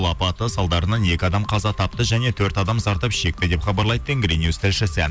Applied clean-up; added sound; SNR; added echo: none; none; none; none.